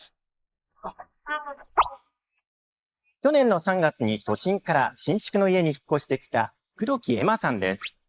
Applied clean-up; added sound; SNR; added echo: neural mask model Resemble Enhance denoiser.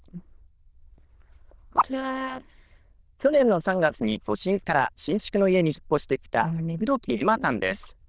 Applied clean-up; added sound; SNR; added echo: neural diffusion model UNIVERSE++.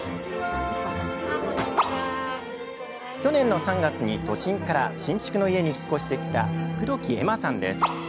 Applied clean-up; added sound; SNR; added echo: none; none; none; none.